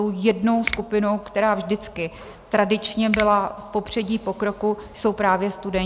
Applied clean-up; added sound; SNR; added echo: none; Finger snapping; 12 dB; none.